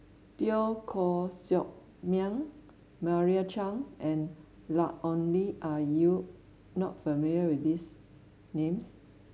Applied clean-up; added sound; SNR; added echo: none; none; none; none.